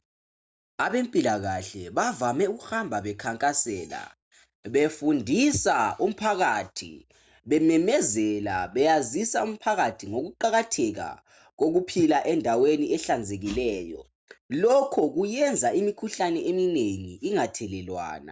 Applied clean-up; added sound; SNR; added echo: none; none; none; none.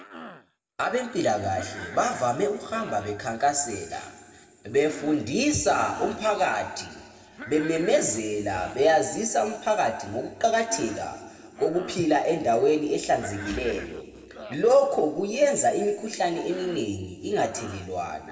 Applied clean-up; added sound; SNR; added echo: none; Cough; 19 dB; reverberation time 1.7 s.